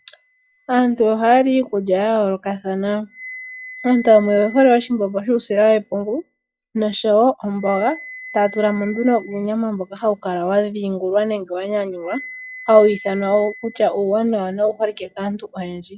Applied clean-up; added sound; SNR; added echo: classical method log-MMSE.